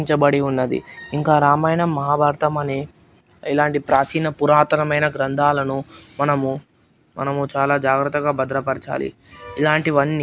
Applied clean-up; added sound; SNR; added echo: none; none; none; none.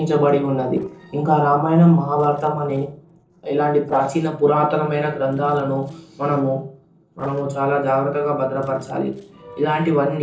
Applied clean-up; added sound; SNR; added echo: neural separator model SepFormer DNS4.